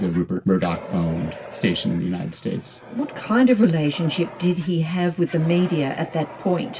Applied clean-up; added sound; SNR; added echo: none; Fire; 17 dB; reverberation time 0.2 s.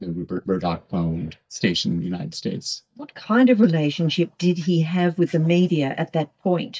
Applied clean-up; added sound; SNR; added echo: neural mask model DeepFilterNet 3.